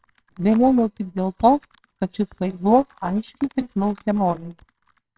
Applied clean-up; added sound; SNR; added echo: neural separator model SepFormer WHAMR!.